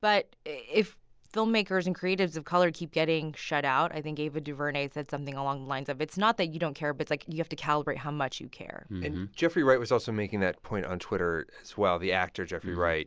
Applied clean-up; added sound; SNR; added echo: none; none; none; none.